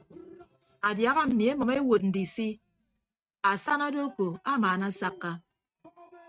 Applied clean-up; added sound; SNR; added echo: neural mask model RNNoise.